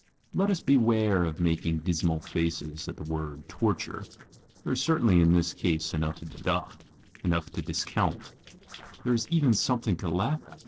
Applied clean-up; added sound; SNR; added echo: neural separator model SepFormer DNS4.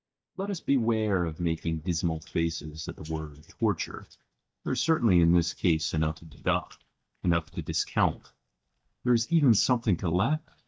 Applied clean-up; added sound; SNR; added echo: neural mask model DeepFilterNet 3.